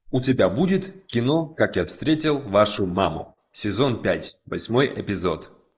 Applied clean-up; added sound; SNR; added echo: neural mask model Resemble Enhance denoiser.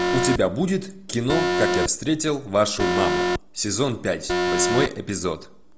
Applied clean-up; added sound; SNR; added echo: none; Alarm; 1 dB; none.